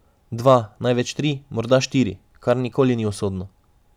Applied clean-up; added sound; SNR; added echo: none; none; none; none.